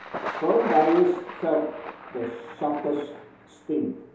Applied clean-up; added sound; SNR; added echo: none; Thunder; 11 dB; reverberation time 2.8 s.